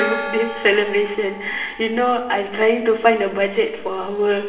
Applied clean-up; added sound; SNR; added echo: none; Gong; 13 dB; reverberation time 1.0 s.